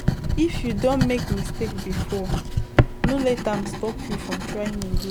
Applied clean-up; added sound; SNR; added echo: none; Writing; -2 dB; none.